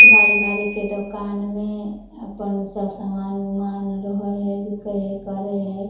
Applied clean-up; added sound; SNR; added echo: none; Piano; -5 dB; reverberation time 0.8 s.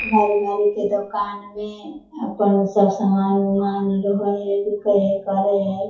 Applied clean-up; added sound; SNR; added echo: classical method WPE with log-MMSE.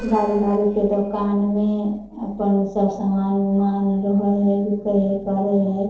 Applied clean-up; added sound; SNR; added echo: neural separator model SepFormer DNS4.